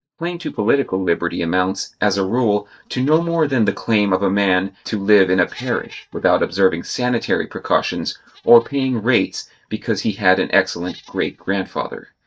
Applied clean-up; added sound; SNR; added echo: neural mask model DeepFilterNet 3.